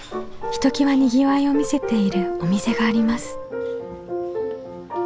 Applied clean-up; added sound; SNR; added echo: none; none; none; none.